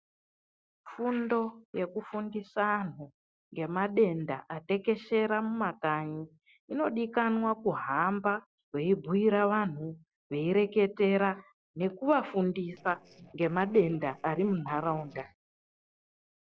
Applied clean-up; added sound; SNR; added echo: neural separator model SepFormer DNS4.